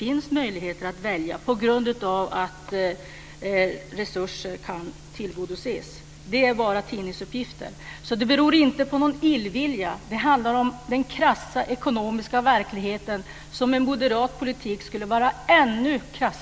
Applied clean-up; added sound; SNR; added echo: none; none; none; none.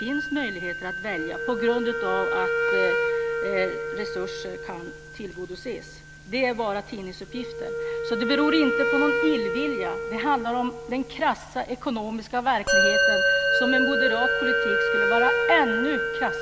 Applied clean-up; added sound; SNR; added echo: none; Wind instrument, woodwind instrument + Musical instrument; -2 dB; none.